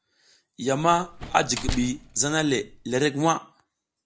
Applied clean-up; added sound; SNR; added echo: none; Slam; 10 dB; none.